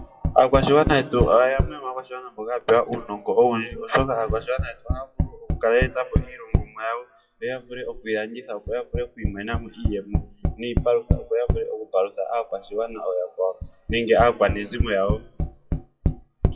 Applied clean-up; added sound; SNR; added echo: classical method WPE with log-MMSE.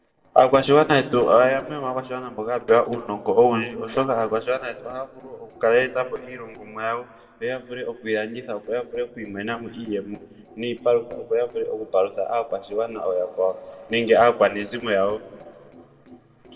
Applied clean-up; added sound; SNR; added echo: neural separator model SepFormer DNS4.